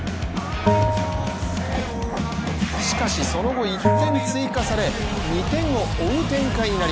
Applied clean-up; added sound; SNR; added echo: none; Bell; 4 dB; none.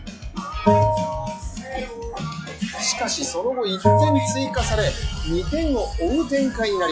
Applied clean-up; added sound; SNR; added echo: classical method log-MMSE.